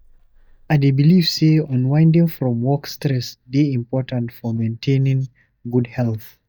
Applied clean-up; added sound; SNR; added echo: neural mask model DeepFilterNet 3.